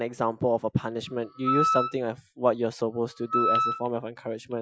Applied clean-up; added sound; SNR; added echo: classical method Wiener filter.